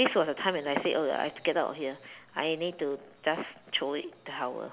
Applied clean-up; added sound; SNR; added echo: none; none; none; none.